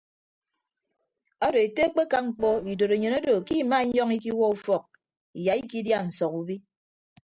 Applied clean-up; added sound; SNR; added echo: neural separator model SepFormer DNS4.